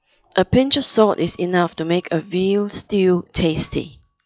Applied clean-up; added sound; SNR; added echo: classical method log-MMSE.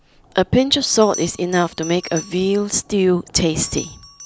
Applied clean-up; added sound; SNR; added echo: none; Bell; 18 dB; none.